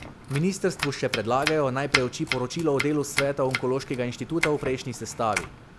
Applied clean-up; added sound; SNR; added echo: none; Domestic sounds, home sounds; 6 dB; none.